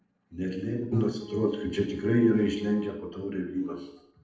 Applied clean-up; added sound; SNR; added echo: neural separator model SepFormer DNS4.